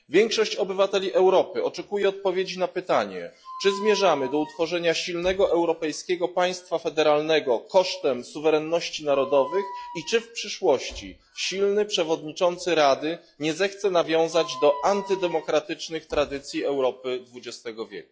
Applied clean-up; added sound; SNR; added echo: classical method log-MMSE.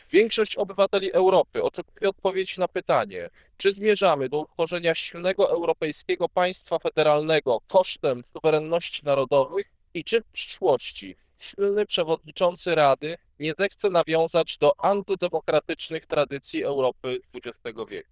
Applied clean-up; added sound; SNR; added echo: neural diffusion model UNIVERSE++.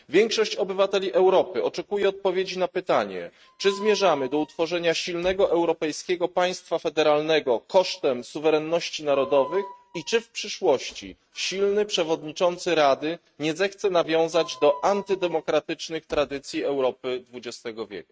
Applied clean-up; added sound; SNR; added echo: neural mask model RNNoise.